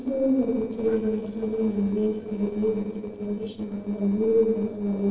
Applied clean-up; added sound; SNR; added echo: neural separator model SepFormer DNS4.